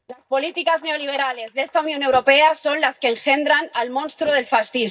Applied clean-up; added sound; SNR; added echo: neural mask model DeepFilterNet 3.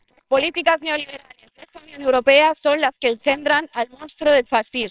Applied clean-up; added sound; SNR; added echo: neural separator model SepFormer WHAMR!.